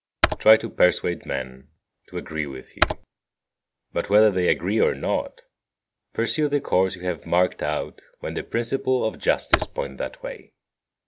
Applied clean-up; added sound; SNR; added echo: none; Computer keyboard; 5 dB; none.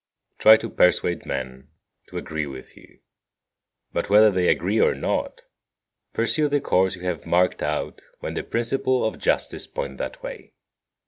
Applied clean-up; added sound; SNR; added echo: none; none; none; none.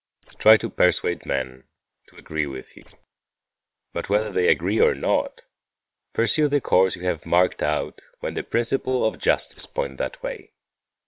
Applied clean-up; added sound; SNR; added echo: neural separator model SepFormer WHAM!.